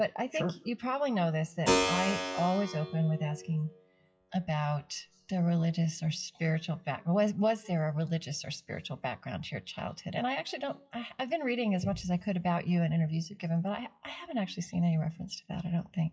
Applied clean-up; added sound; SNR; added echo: classical method WPE with log-MMSE.